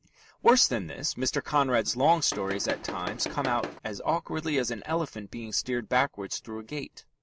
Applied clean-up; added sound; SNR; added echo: none; Tools; 8 dB; none.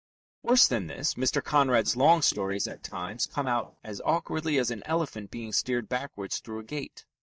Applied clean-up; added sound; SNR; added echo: neural mask model DeepFilterNet 3.